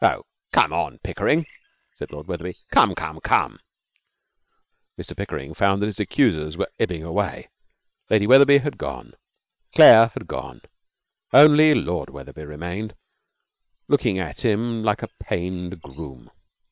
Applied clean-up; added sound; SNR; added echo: neural separator model SepFormer WHAM!.